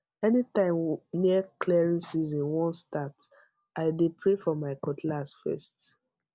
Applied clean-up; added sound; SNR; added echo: none; none; none; none.